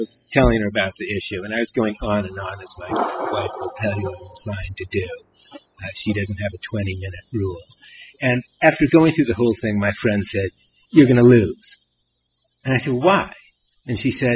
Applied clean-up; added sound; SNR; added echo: classical method spectral subtraction.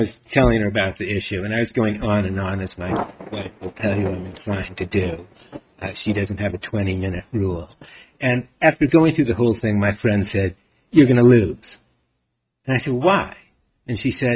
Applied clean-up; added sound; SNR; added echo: neural mask model RNNoise.